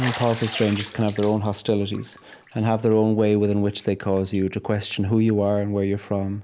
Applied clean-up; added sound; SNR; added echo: none; Bathtub (filling or washing); 17 dB; none.